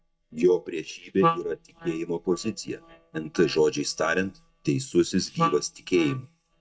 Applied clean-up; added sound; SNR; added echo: neural mask model DeepFilterNet 3.